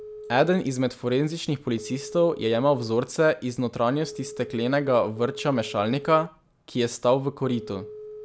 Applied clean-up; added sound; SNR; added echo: none; Telephone; 17 dB; none.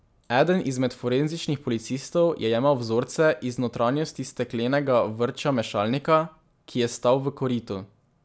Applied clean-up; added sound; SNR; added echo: none; none; none; none.